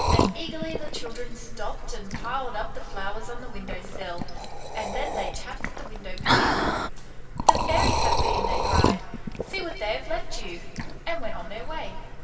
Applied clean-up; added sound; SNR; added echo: none; Liquid; -2 dB; reverberation time 2.7 s.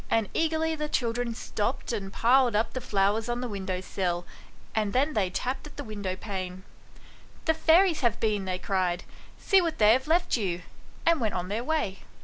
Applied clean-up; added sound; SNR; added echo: none; none; none; none.